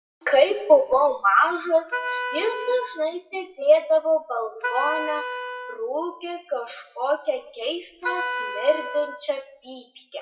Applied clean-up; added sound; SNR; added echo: classical method WPE with log-MMSE.